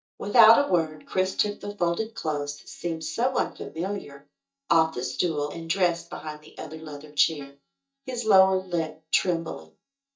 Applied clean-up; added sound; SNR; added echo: neural mask model DeepFilterNet 3.